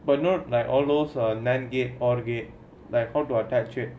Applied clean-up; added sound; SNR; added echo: none; none; none; none.